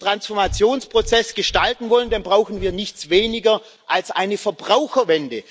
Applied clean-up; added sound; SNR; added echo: none; Breathing; 15 dB; none.